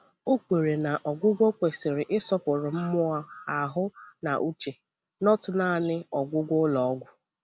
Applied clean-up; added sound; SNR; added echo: none; none; none; none.